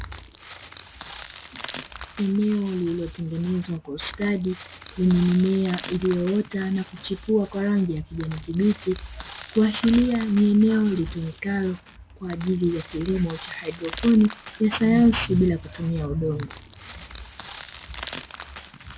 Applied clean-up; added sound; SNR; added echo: none; Crushing; 15 dB; none.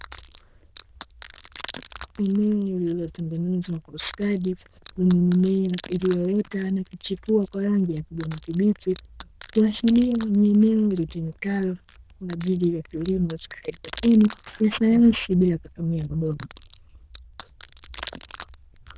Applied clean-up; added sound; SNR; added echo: neural diffusion model UNIVERSE++.